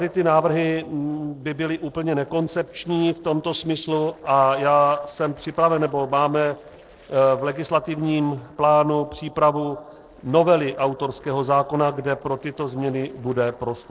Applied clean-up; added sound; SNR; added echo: neural separator model SepFormer DNS4.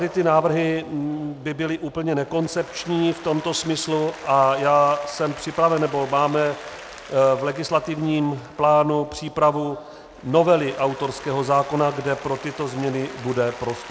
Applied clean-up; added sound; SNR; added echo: none; Applause; 19 dB; none.